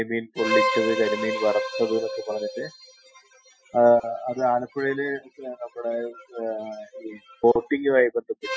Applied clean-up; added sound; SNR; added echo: classical method Wiener filter.